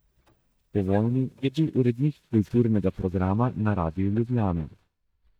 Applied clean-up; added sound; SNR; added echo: neural mask model DeepFilterNet 3.